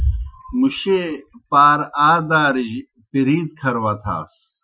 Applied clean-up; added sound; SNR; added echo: classical method Wiener filter.